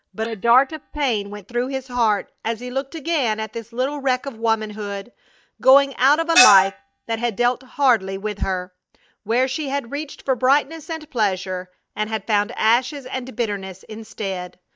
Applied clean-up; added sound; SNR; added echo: neural mask model DeepFilterNet 3.